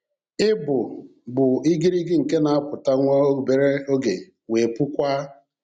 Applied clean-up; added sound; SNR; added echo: none; none; none; none.